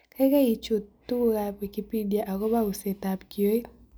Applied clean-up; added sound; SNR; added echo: none; none; none; none.